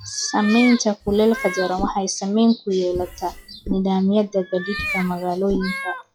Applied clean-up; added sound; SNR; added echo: classical method log-MMSE.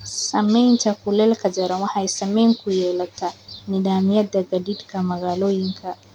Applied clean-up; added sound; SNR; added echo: none; none; none; none.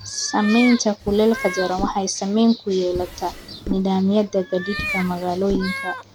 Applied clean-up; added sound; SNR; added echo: none; Drawer open or close + Meow; 10 dB; none.